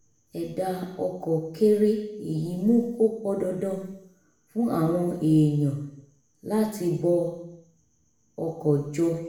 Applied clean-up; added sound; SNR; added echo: none; none; none; reverberation time 0.8 s.